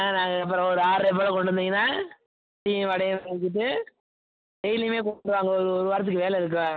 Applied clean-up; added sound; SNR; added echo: none; none; none; none.